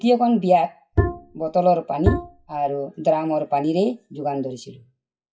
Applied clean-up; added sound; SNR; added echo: classical method WPE with log-MMSE.